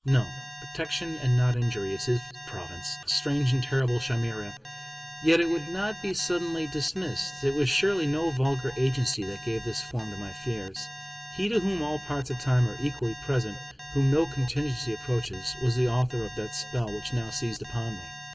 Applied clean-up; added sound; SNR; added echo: none; Alarm; 13 dB; reverberation time 2.5 s.